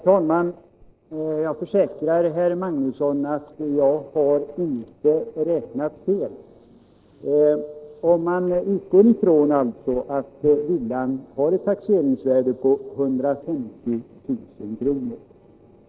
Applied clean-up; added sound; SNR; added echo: neural separator model SepFormer DNS4.